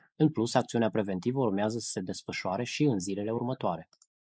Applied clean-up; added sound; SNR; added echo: neural mask model Resemble Enhance denoiser.